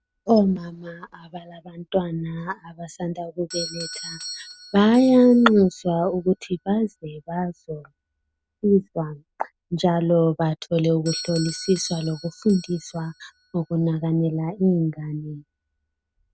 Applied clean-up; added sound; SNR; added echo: none; Doorbell; 19 dB; none.